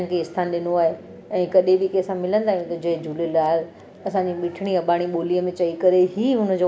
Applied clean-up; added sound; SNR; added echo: none; none; none; none.